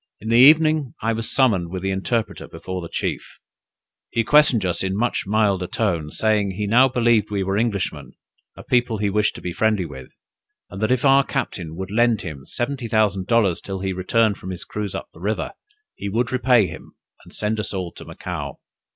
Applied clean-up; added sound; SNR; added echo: none; none; none; none.